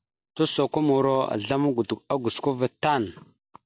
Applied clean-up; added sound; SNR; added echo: none; none; none; none.